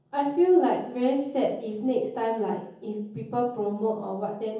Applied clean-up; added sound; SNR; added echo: none; none; none; reverberation time 0.7 s.